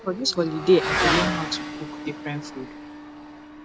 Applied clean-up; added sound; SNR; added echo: none; Motorcycle / Accelerating, revving, vroom; 3 dB; none.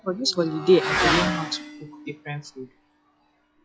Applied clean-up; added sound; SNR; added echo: classical method log-MMSE.